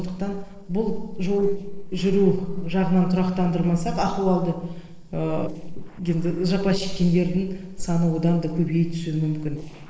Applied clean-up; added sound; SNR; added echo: neural separator model SepFormer DNS4.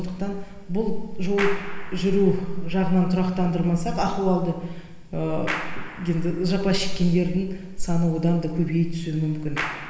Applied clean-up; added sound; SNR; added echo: none; Clapping; 16 dB; reverberation time 1.1 s.